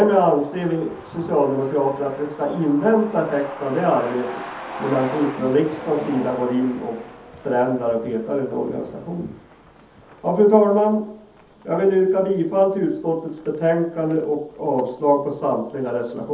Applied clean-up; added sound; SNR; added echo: none; Truck; 17 dB; reverberation time 0.7 s.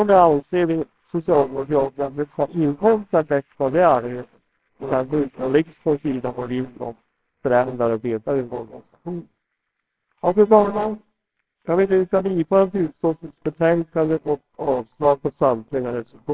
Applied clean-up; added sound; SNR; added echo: neural separator model SepFormer WHAMR!.